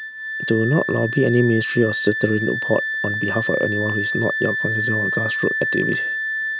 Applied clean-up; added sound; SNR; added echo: none; Wind instrument, woodwind instrument; 2 dB; none.